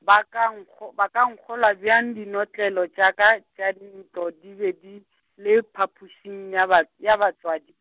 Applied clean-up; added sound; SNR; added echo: none; none; none; none.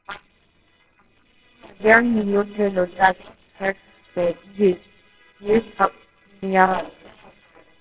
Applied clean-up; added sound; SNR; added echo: neural separator model SepFormer WHAMR!.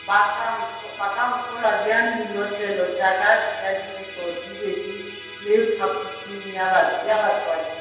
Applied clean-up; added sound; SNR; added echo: none; Musical instrument; 15 dB; reverberation time 1.2 s.